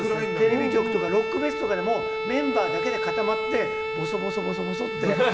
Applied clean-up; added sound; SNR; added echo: none; Bowed string instrument; 2 dB; none.